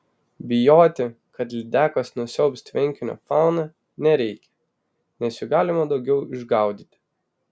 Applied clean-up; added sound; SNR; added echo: none; none; none; none.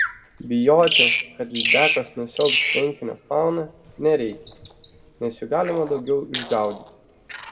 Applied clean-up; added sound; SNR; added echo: none; Bird vocalization, bird call, bird song; 2 dB; reverberation time 1.3 s.